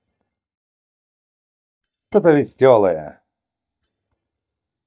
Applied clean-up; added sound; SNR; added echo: neural mask model DeepFilterNet 3.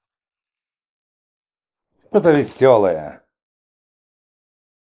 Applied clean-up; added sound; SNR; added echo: neural mask model Resemble Enhance denoiser.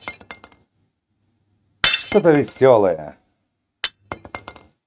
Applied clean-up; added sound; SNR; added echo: neural mask model RNNoise.